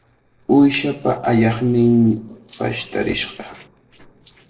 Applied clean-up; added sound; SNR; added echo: neural separator model SepFormer DNS4.